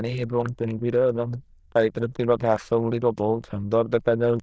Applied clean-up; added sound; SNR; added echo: neural diffusion model UNIVERSE++.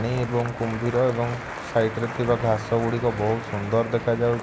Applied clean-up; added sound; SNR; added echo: none; Applause; 12 dB; none.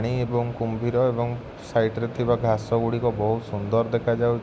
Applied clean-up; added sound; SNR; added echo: none; none; none; none.